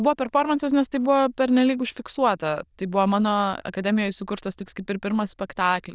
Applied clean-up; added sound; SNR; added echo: neural diffusion model UNIVERSE++.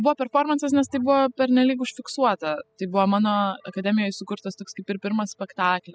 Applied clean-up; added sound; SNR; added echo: classical method spectral subtraction.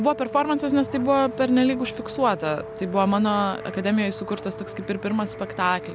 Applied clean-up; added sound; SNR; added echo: none; Wind instrument, woodwind instrument; 14 dB; none.